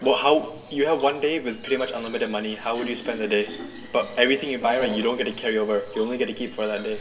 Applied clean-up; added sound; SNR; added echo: none; Fill (with liquid); 17 dB; reverberation time 1.3 s.